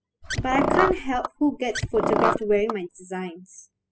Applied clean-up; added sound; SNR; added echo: classical method spectral subtraction.